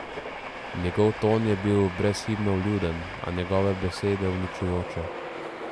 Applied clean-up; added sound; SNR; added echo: none; Train; 10 dB; none.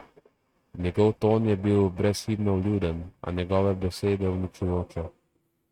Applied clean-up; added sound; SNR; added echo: neural mask model RNNoise.